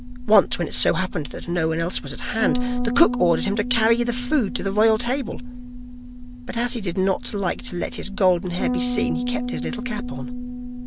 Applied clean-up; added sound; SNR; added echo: none; Bass guitar; 7 dB; none.